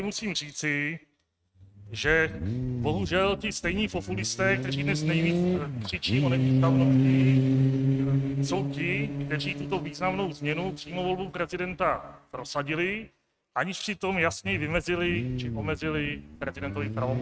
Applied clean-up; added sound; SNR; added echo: neural mask model RNNoise.